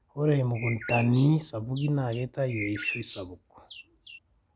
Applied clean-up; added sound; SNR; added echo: none; Bird; 11 dB; none.